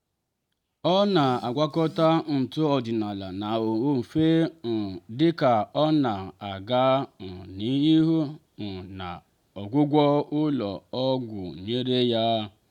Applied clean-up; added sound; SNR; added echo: none; none; none; none.